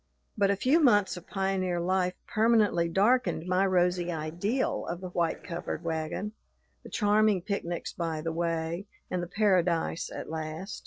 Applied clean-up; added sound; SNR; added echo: neural separator model SepFormer DNS4.